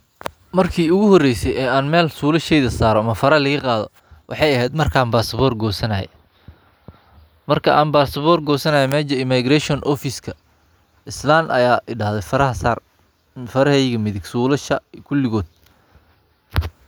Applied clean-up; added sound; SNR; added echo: none; none; none; none.